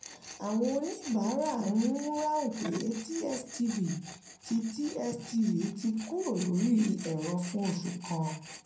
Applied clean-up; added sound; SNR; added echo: none; Tools; 15 dB; reverberation time 0.5 s.